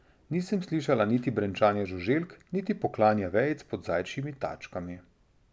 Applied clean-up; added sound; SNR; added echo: none; none; none; none.